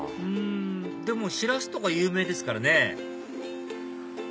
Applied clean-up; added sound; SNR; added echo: none; none; none; none.